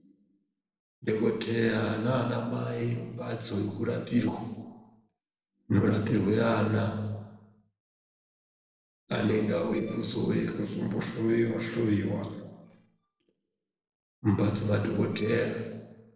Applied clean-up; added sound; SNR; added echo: neural separator model SepFormer DNS4.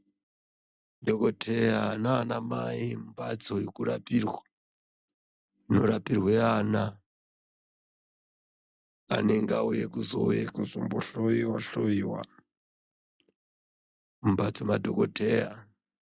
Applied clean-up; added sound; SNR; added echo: none; none; none; none.